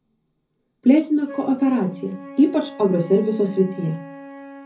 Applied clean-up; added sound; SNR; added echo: none; Wind instrument, woodwind instrument; 18 dB; reverberation time 0.4 s.